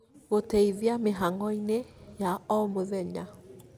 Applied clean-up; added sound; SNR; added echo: none; none; none; none.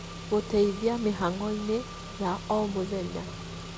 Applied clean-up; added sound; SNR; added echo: none; Engine / Car; 10 dB; none.